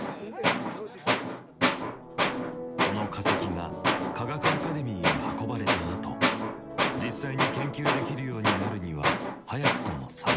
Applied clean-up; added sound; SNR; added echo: none; Tools; -5 dB; none.